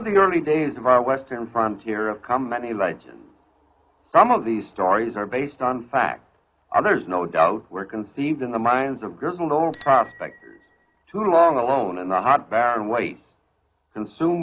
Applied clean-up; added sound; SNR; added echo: none; Bicycle bell; 16 dB; none.